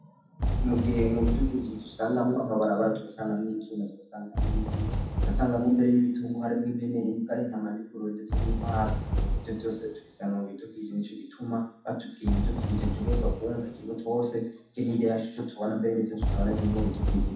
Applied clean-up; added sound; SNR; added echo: none; Fireworks; 2 dB; reverberation time 0.7 s.